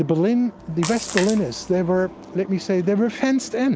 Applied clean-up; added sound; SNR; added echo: none; Splash, splatter; 12 dB; none.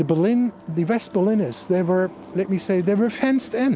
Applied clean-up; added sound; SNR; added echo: none; none; none; none.